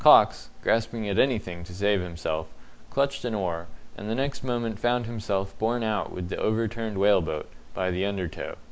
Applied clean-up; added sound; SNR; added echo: none; none; none; none.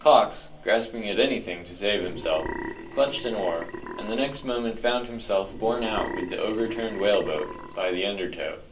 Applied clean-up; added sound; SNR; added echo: none; Burping, eructation; 11 dB; reverberation time 0.3 s.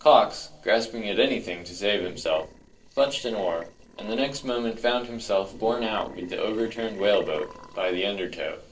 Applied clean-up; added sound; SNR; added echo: neural separator model SepFormer DNS4.